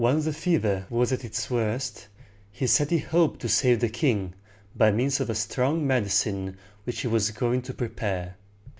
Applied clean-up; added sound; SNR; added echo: none; none; none; none.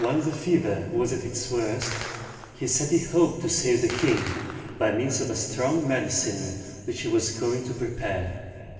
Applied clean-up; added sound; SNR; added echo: none; Gunshot, gunfire; 16 dB; reverberation time 2.4 s.